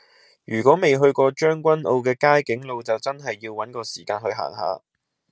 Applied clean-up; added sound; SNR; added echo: none; none; none; none.